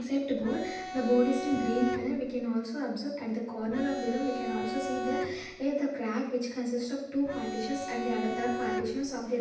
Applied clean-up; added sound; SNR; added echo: none; Bowed string instrument; 5 dB; reverberation time 0.9 s.